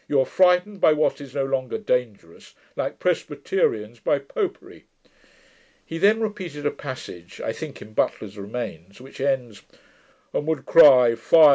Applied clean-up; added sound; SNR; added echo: none; none; none; none.